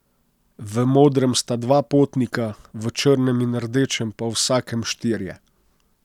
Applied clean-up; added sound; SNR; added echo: none; none; none; none.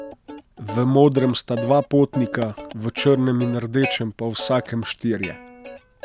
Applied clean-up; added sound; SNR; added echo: none; Plucked string instrument; 13 dB; none.